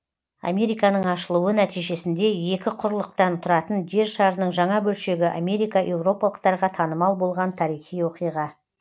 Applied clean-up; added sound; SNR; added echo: none; none; none; none.